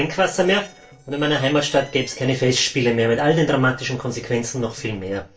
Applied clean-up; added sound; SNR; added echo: neural separator model SepFormer DNS4.